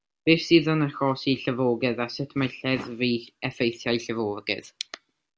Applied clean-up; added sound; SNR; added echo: none; none; none; none.